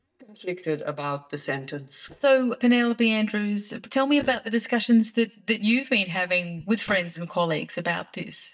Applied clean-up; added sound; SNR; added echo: neural mask model DeepFilterNet 3.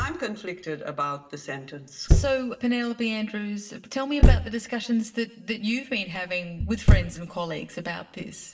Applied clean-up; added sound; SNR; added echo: none; Thump, thud; -3 dB; reverberation time 0.7 s.